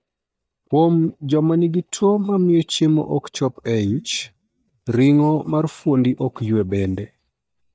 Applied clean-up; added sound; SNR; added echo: neural mask model DeepFilterNet 3.